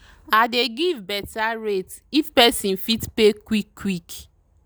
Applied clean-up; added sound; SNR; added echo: none; none; none; none.